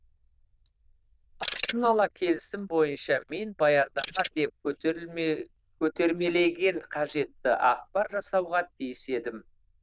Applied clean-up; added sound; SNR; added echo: neural diffusion model UNIVERSE++.